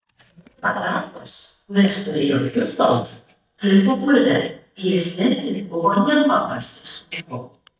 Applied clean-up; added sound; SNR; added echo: neural mask model DeepFilterNet 3.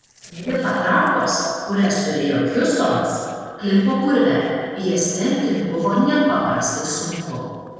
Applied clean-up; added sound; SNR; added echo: neural separator model SepFormer DNS4.